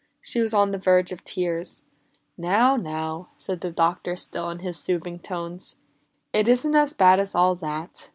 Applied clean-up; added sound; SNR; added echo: none; none; none; none.